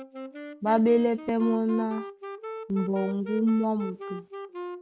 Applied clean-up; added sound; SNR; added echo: none; Wind instrument, woodwind instrument; 11 dB; none.